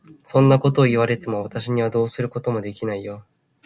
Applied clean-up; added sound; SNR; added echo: none; none; none; none.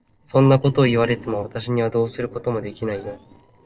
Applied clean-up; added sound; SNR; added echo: neural separator model SepFormer DNS4.